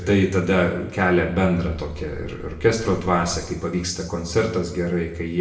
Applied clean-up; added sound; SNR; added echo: none; Buzz; 17 dB; reverberation time 0.9 s.